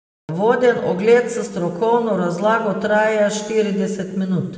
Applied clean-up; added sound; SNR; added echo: none; none; none; reverberation time 1.9 s.